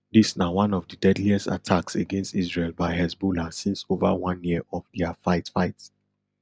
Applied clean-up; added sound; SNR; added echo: none; none; none; none.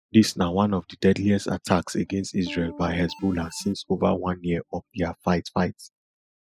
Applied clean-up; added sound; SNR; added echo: classical method spectral subtraction.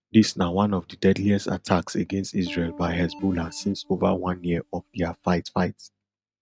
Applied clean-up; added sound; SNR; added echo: neural mask model RNNoise.